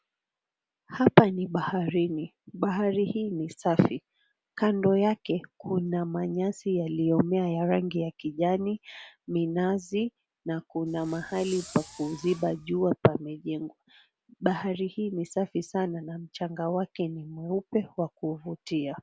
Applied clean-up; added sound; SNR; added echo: none; Fireworks; 19 dB; none.